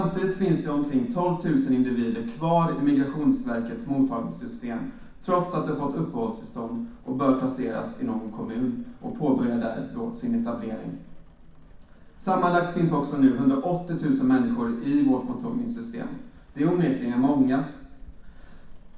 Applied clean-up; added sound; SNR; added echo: none; Rain; 19 dB; reverberation time 0.6 s.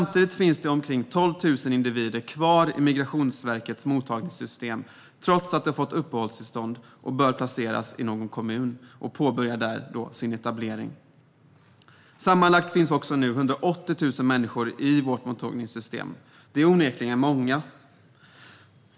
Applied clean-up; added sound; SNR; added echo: none; none; none; none.